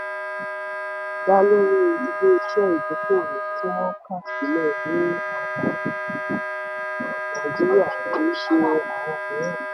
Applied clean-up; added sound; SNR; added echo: none; Wind instrument, woodwind instrument; 5 dB; none.